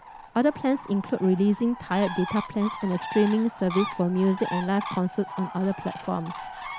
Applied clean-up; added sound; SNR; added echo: none; Bird; 11 dB; none.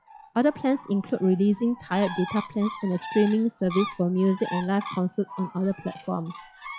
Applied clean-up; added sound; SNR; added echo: classical method log-MMSE.